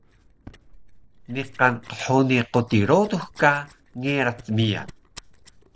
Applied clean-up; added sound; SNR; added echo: neural separator model SepFormer DNS4.